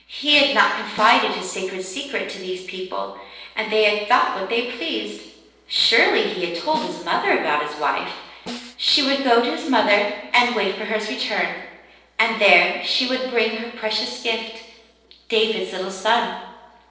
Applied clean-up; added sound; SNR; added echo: neural separator model SepFormer DNS4.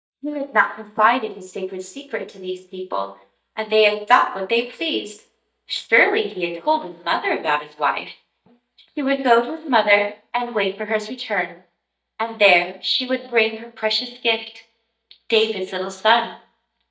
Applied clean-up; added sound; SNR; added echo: neural mask model DeepFilterNet 3.